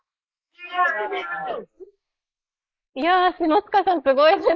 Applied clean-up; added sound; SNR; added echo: neural mask model Resemble Enhance denoiser.